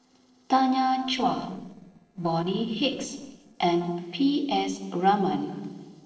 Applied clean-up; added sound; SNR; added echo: neural separator model SepFormer DNS4.